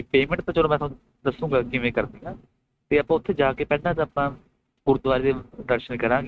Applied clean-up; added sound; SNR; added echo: neural mask model RNNoise.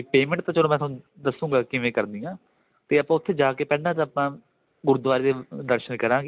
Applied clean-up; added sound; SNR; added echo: none; none; none; none.